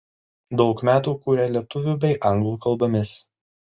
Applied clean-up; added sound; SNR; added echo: none; none; none; none.